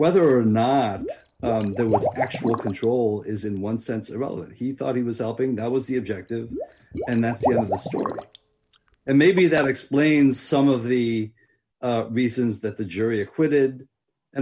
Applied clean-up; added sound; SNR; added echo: none; Liquid; 8 dB; none.